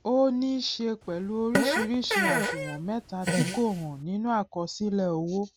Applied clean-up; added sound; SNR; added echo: none; Fart; 1 dB; none.